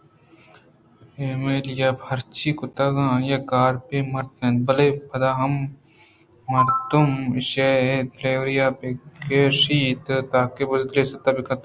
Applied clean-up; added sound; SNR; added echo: none; none; none; none.